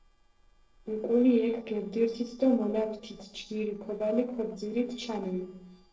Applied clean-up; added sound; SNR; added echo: neural separator model SepFormer DNS4.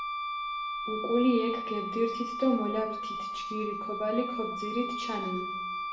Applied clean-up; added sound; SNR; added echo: none; Wind instrument, woodwind instrument; 4 dB; reverberation time 0.8 s.